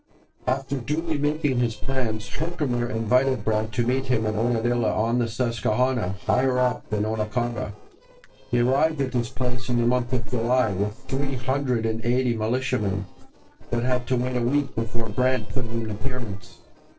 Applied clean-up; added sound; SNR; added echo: neural separator model SepFormer DNS4.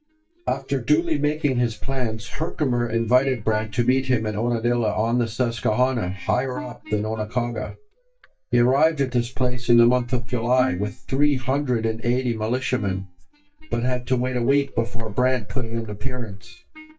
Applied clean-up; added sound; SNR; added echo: neural mask model DeepFilterNet 3.